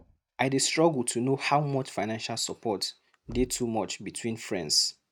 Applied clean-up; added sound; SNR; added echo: neural mask model RNNoise.